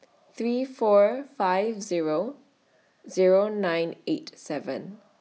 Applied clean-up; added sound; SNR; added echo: none; none; none; none.